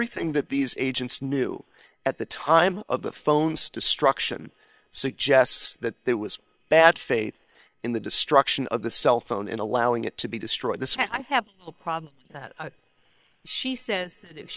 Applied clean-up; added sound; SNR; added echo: neural separator model SepFormer WHAM!.